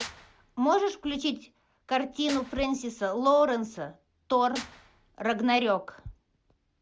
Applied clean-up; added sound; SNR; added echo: none; Clapping / Drum kit; 19 dB; none.